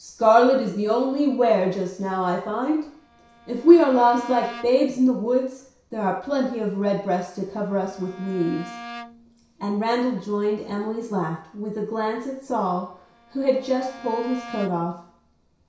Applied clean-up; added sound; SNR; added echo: none; Bowed string instrument; 20 dB; reverberation time 0.6 s.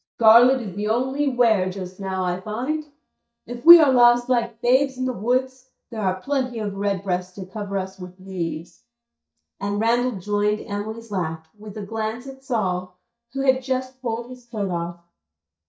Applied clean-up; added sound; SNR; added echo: neural mask model DeepFilterNet 3.